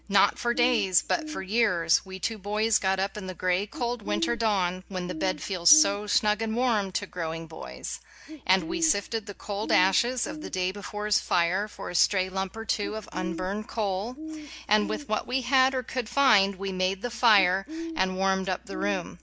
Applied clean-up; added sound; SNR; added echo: none; Bird; 13 dB; none.